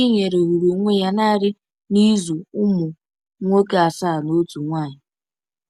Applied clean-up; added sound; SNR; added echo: none; none; none; none.